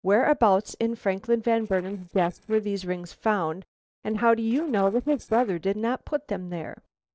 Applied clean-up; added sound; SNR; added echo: neural separator model SepFormer DNS4.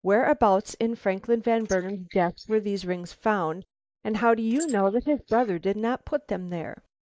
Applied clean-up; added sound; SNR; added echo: neural mask model Resemble Enhance denoiser.